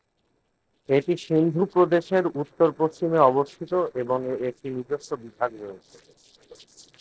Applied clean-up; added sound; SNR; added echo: neural separator model SepFormer DNS4.